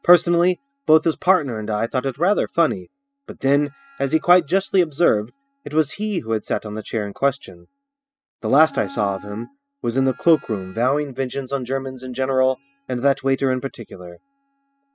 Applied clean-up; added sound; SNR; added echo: classical method spectral subtraction.